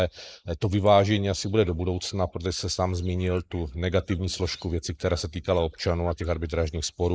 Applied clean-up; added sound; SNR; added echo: neural mask model Resemble Enhance denoiser.